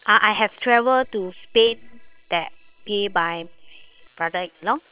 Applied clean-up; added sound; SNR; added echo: neural separator model SepFormer WHAM!.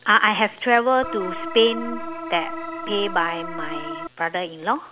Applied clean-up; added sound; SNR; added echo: none; Organ; 8 dB; none.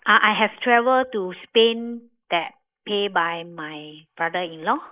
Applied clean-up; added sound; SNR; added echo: neural mask model Resemble Enhance denoiser.